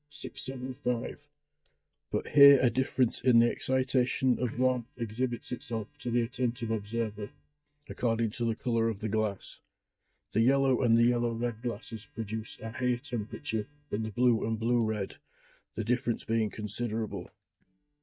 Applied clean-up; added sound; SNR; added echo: neural mask model DeepFilterNet 3.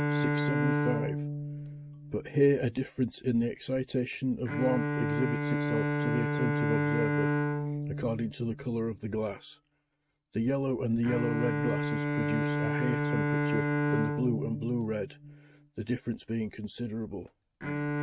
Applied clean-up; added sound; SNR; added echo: neural mask model RNNoise.